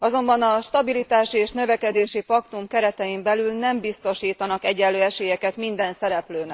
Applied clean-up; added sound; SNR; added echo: neural mask model Resemble Enhance denoiser.